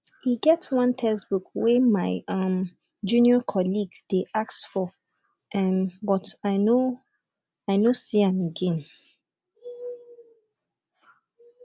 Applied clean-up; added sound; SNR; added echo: none; none; none; none.